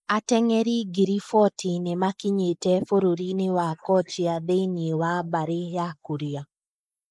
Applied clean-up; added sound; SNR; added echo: neural mask model Resemble Enhance denoiser.